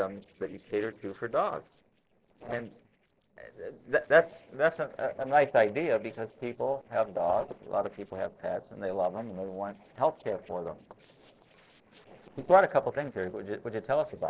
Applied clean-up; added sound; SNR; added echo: neural separator model SepFormer DNS4.